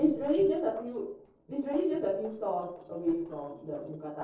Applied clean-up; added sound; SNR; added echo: neural separator model SepFormer DNS4.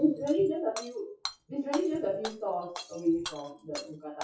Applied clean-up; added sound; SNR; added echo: classical method WPE with log-MMSE.